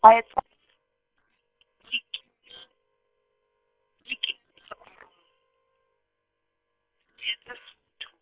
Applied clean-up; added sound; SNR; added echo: neural separator model SepFormer WHAM!.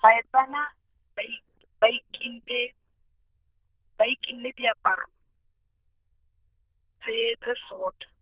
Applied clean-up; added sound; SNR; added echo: neural diffusion model UNIVERSE++.